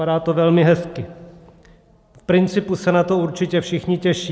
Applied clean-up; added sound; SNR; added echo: none; none; none; none.